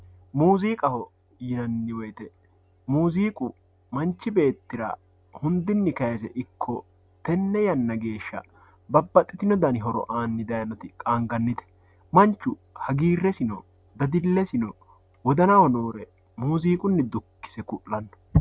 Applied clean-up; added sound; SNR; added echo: none; none; none; none.